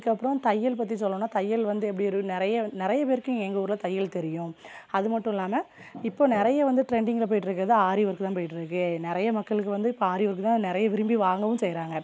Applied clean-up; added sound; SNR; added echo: none; none; none; none.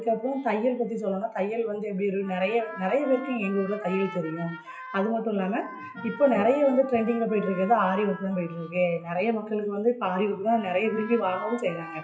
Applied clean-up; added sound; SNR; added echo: classical method WPE with log-MMSE.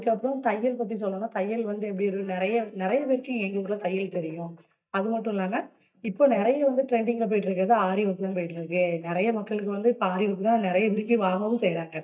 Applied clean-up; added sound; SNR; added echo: neural mask model DeepFilterNet 3.